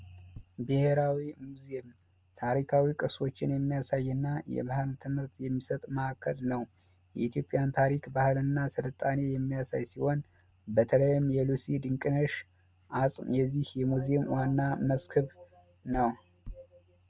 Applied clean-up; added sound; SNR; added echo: none; none; none; none.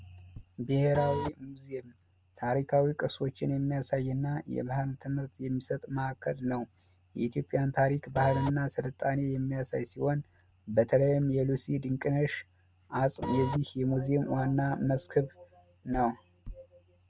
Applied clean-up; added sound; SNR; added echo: none; Printer; 3 dB; none.